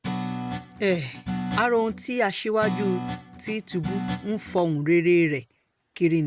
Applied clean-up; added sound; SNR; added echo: none; Guitar; 8 dB; none.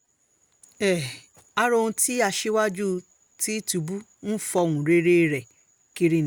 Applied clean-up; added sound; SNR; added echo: none; none; none; none.